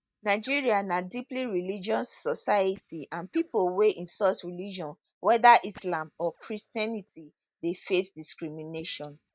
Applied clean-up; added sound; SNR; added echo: neural mask model DeepFilterNet 3.